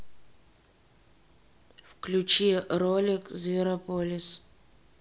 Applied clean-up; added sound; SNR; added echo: none; none; none; none.